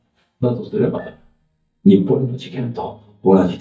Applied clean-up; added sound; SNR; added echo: neural mask model DeepFilterNet 3.